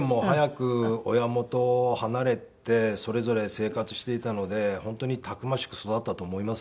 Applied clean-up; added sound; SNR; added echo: none; none; none; none.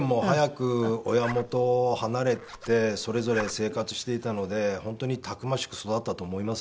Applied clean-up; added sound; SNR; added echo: none; Zipper (clothing); 15 dB; none.